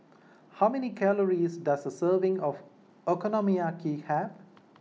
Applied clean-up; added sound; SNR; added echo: none; none; none; none.